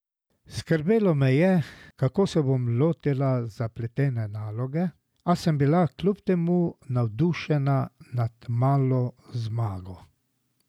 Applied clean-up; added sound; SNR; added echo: none; none; none; none.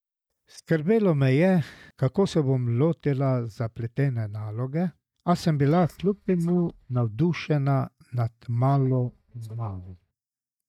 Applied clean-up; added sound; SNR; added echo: neural mask model DeepFilterNet 3.